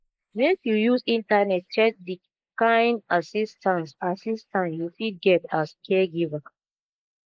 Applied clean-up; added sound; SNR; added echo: neural mask model Resemble Enhance denoiser.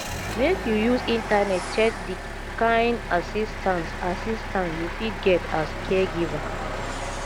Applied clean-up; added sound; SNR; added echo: none; Engine + Train; 6 dB; none.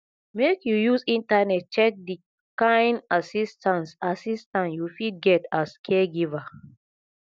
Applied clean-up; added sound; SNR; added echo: none; none; none; none.